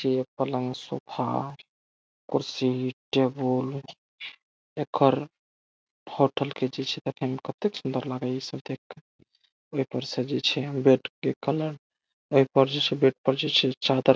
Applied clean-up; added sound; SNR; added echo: none; none; none; none.